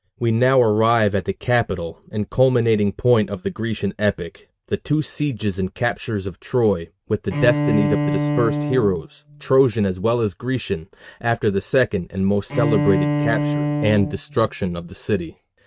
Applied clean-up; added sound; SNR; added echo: neural mask model RNNoise.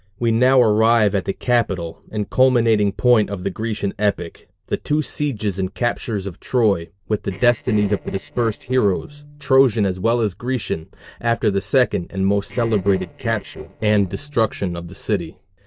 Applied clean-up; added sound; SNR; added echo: neural separator model SepFormer DNS4.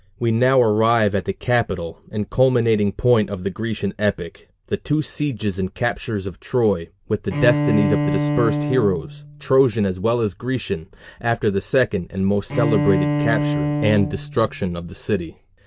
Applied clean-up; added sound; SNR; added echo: none; Bowed string instrument; 2 dB; none.